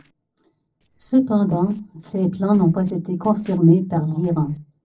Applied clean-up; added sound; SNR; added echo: neural separator model SepFormer DNS4.